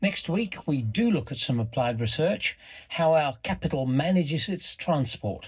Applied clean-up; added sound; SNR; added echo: neural separator model SepFormer DNS4.